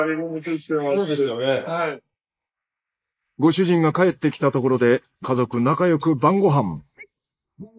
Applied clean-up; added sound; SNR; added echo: neural mask model Resemble Enhance denoiser.